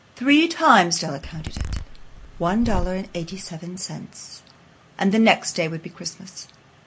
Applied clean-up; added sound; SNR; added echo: none; Zipper (clothing); 6 dB; none.